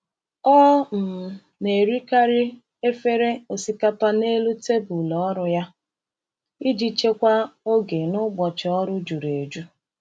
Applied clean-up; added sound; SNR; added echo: none; none; none; none.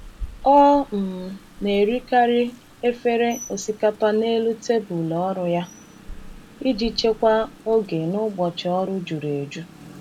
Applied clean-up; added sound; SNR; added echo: none; Rain; 19 dB; none.